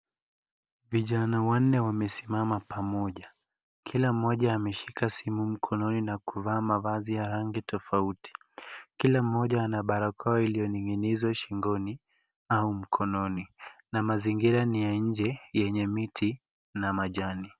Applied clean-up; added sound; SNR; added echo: none; none; none; none.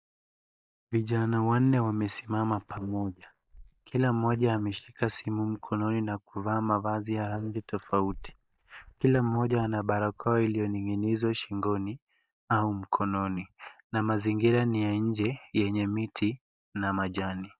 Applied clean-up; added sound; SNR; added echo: neural mask model DeepFilterNet 3.